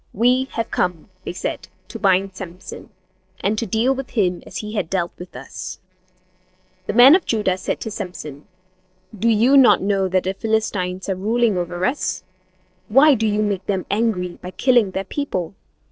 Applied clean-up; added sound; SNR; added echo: neural separator model SepFormer DNS4.